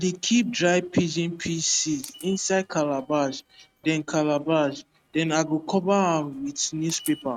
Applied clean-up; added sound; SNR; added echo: neural mask model RNNoise.